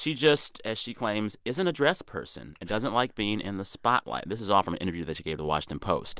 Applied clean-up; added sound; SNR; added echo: none; none; none; none.